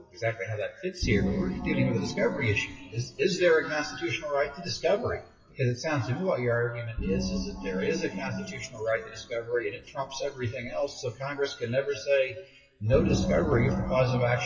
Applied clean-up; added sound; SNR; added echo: classical method WPE with log-MMSE.